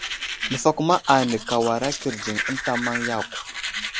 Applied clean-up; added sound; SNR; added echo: none; Domestic sounds, home sounds; 6 dB; none.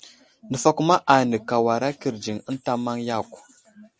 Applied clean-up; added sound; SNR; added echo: none; none; none; none.